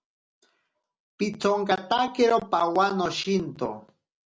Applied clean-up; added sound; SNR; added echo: none; none; none; none.